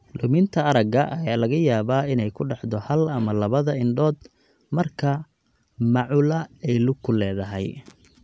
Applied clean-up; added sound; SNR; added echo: none; none; none; none.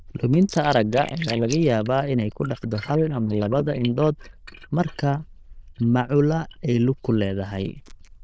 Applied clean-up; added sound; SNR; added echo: neural diffusion model UNIVERSE++.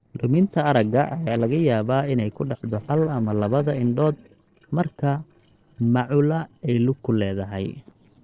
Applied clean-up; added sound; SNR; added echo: neural separator model SepFormer DNS4.